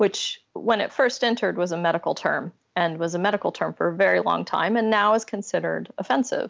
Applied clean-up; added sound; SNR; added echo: none; none; none; none.